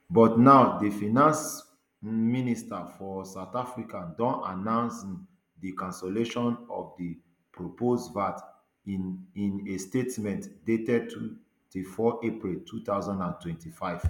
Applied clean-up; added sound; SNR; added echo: none; none; none; none.